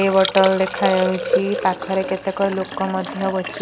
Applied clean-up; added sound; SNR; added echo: none; Liquid; 6 dB; none.